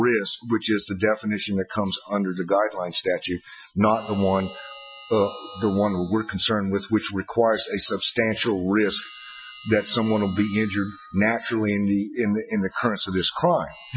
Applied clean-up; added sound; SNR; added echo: classical method Wiener filter.